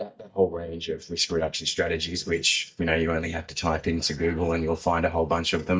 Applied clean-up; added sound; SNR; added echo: neural mask model DeepFilterNet 3.